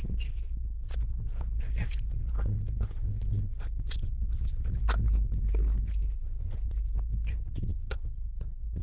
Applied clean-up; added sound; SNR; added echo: neural diffusion model UNIVERSE++.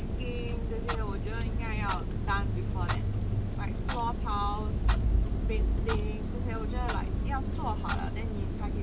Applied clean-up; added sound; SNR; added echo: none; Clock; -2 dB; none.